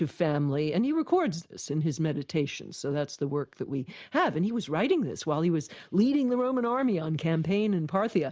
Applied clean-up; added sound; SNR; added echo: none; none; none; none.